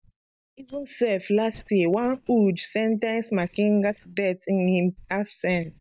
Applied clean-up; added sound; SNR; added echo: neural mask model DeepFilterNet 3.